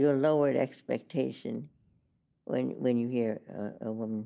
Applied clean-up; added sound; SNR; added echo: none; none; none; none.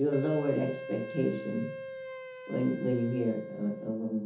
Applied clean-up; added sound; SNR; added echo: none; Wind instrument, woodwind instrument; 10 dB; reverberation time 0.6 s.